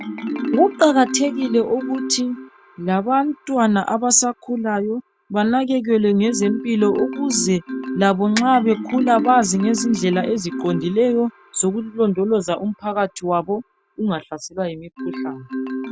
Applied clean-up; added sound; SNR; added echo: none; Marimba, xylophone; 10 dB; none.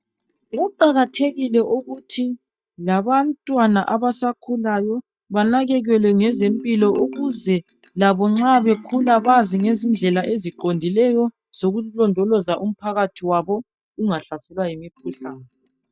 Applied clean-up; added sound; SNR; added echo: neural mask model DeepFilterNet 3.